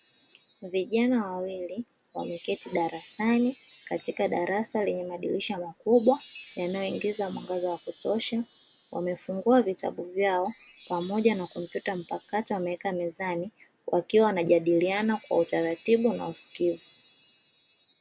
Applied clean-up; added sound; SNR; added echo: none; Chime; 15 dB; none.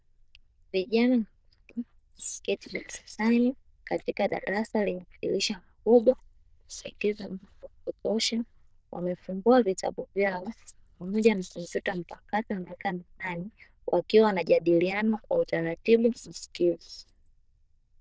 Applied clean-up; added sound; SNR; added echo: neural diffusion model UNIVERSE++.